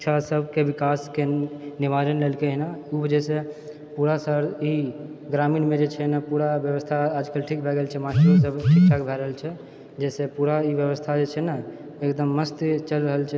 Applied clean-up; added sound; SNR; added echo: none; none; none; none.